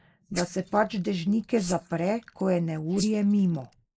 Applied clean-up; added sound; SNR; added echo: neural mask model Resemble Enhance denoiser.